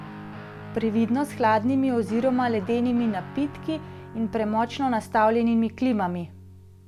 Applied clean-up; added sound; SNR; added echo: none; Guitar; 14 dB; none.